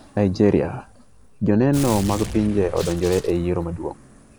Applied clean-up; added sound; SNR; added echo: none; Gunshot, gunfire; 14 dB; none.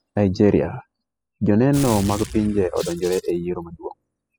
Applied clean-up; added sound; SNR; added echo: classical method spectral subtraction.